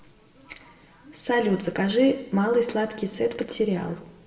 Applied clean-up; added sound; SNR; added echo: none; none; none; reverberation time 0.8 s.